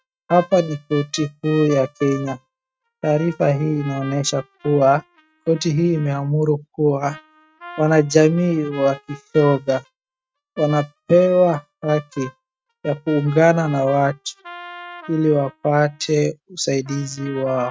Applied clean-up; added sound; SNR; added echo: neural mask model RNNoise.